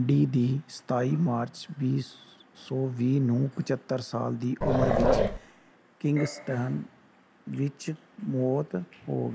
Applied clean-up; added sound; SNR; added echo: none; Growling; -3 dB; none.